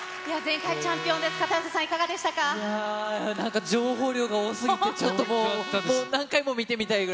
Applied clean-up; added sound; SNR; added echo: none; Trumpet; 13 dB; none.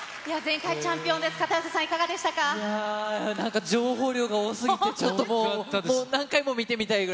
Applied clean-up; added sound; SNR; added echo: none; none; none; none.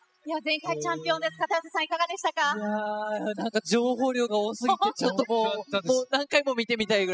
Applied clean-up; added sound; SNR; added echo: classical method spectral subtraction.